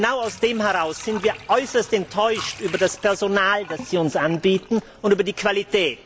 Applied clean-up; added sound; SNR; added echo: none; Sink (filling or washing) / Water; 19 dB; none.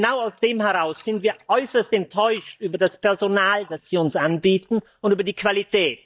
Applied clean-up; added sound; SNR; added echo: neural mask model DeepFilterNet 3.